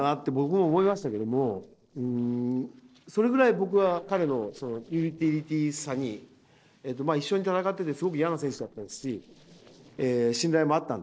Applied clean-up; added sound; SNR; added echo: neural separator model SepFormer DNS4.